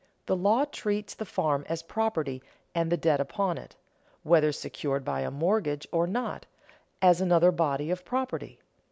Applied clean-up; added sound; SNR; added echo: none; none; none; none.